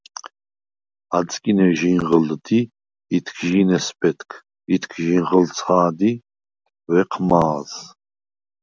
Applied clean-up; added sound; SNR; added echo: none; none; none; none.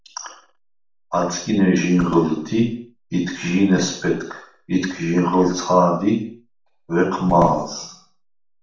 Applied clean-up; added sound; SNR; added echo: none; none; none; reverberation time 0.5 s.